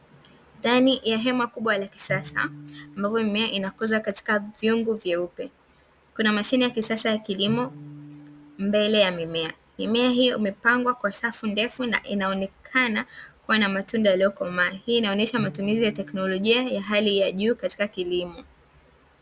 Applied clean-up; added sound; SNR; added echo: none; Bowed string instrument; 17 dB; none.